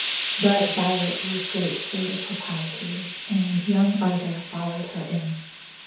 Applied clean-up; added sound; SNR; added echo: none; Hiss; 7 dB; reverberation time 0.6 s.